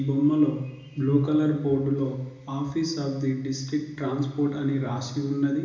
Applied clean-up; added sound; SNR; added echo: none; none; none; reverberation time 1.0 s.